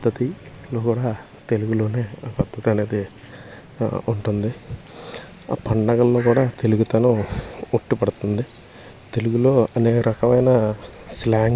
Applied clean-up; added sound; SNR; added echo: none; none; none; none.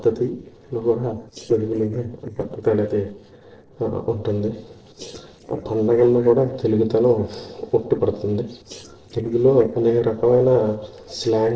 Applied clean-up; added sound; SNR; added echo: neural separator model SepFormer DNS4.